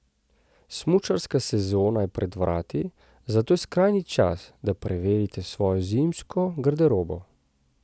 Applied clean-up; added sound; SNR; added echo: none; none; none; none.